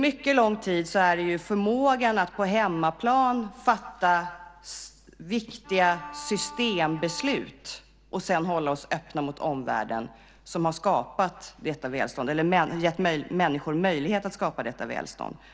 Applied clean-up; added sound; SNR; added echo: none; Bowed string instrument; 15 dB; none.